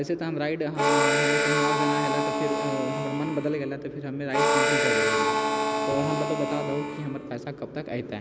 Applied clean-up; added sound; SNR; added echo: none; Harmonica; -4 dB; none.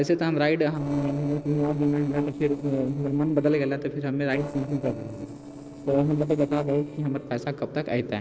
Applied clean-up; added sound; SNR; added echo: neural separator model SepFormer DNS4.